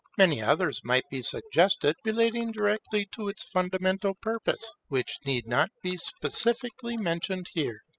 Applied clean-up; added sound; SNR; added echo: classical method spectral subtraction.